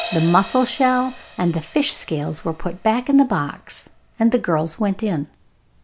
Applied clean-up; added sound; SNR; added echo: none; Crash cymbal; 18 dB; none.